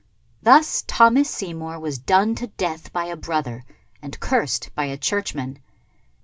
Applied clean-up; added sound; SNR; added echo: none; none; none; none.